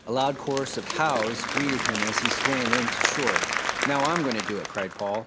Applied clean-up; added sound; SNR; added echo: none; Applause / Crowd; 0 dB; none.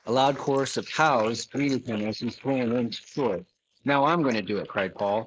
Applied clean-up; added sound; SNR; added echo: neural mask model Resemble Enhance denoiser.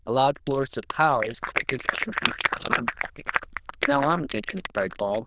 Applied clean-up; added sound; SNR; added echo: neural diffusion model UNIVERSE++.